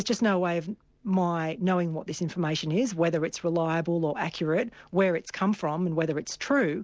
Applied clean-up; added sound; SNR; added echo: none; none; none; none.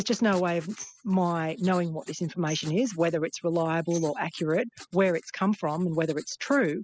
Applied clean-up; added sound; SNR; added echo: classical method spectral subtraction.